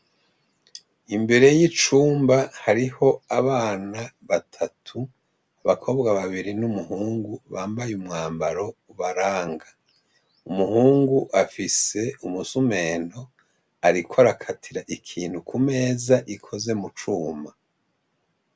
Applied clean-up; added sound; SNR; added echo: none; none; none; none.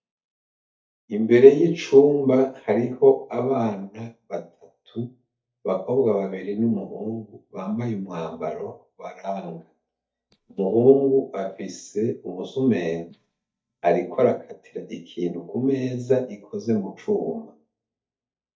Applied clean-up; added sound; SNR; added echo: neural mask model DeepFilterNet 3.